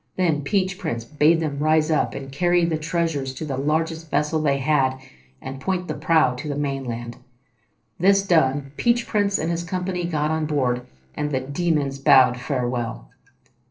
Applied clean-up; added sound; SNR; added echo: neural separator model SepFormer DNS4.